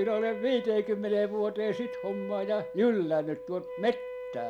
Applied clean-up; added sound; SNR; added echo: none; Wind instrument, woodwind instrument; 10 dB; none.